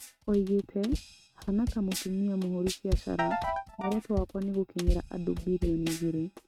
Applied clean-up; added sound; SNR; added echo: neural mask model RNNoise.